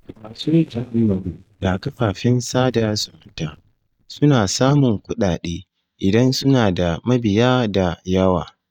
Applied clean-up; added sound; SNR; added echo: neural mask model DeepFilterNet 3.